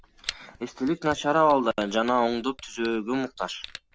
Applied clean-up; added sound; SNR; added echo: none; Camera; 19 dB; none.